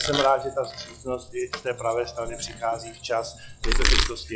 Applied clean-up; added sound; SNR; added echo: classical method log-MMSE.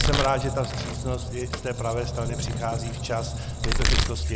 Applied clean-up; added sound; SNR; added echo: none; Domestic sounds, home sounds + Squeak; -3 dB; none.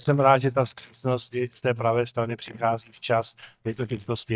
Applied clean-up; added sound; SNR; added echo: neural mask model DeepFilterNet 3.